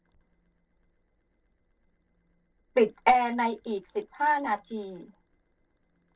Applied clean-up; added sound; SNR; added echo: neural separator model SepFormer DNS4.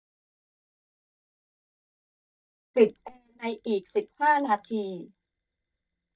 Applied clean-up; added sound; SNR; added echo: neural mask model DeepFilterNet 3.